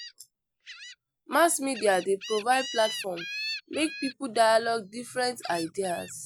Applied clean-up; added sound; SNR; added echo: none; Gull, seagull; 13 dB; none.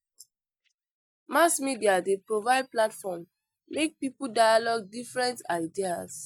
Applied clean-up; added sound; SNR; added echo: neural mask model DeepFilterNet 3.